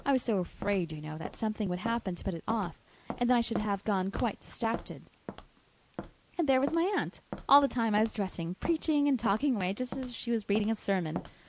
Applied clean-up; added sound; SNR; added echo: none; Walk, footsteps; 14 dB; none.